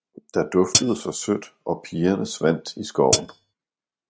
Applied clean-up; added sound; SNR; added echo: neural mask model RNNoise.